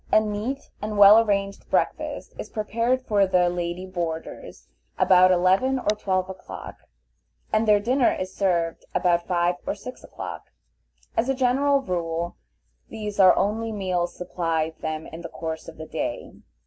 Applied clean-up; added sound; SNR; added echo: none; none; none; none.